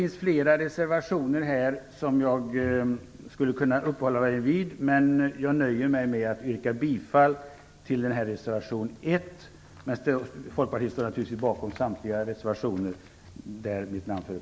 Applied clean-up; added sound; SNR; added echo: none; none; none; none.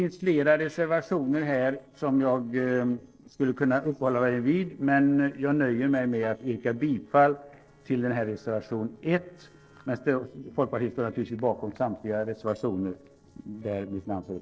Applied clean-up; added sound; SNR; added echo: neural separator model SepFormer DNS4.